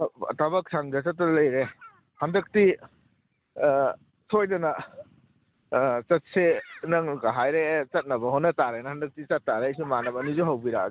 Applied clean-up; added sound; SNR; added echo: none; none; none; none.